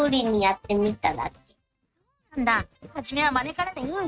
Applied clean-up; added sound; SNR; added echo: neural mask model RNNoise.